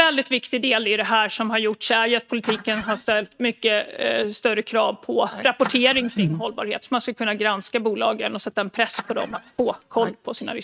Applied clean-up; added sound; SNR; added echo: neural mask model RNNoise.